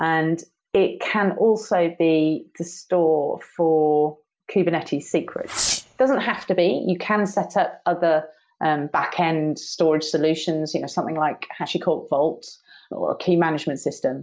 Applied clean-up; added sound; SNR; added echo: neural mask model Resemble Enhance denoiser.